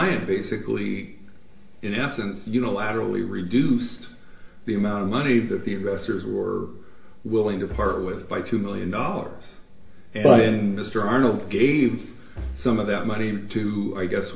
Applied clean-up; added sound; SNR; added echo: none; Bowed string instrument; 14 dB; reverberation time 0.5 s.